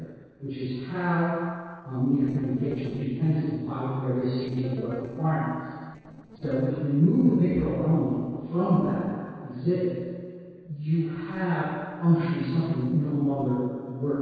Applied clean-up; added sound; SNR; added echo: neural separator model SepFormer DNS4.